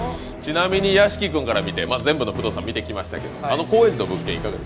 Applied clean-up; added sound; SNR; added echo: none; none; none; none.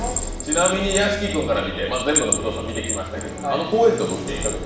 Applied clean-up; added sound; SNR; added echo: none; Bell; 6 dB; reverberation time 0.6 s.